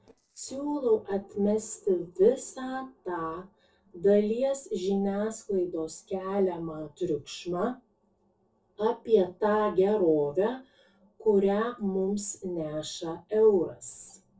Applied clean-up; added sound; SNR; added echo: neural separator model SepFormer DNS4.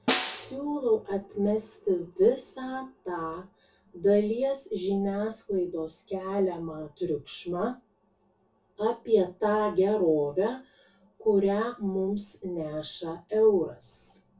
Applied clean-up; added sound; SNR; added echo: none; Snare drum; 5 dB; reverberation time 0.2 s.